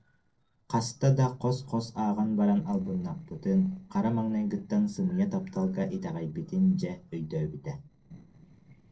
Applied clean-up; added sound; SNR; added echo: neural separator model SepFormer DNS4.